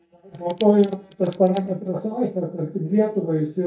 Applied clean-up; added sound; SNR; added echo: neural mask model DeepFilterNet 3.